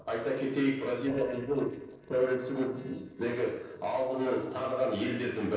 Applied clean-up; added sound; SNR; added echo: neural separator model SepFormer DNS4.